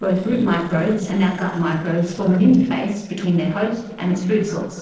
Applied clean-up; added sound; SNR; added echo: neural separator model SepFormer DNS4.